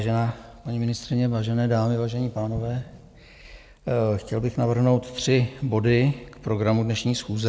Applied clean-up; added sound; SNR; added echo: none; Explosion; 17 dB; none.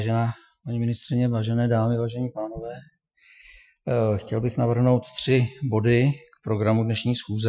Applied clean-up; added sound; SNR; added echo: classical method Wiener filter.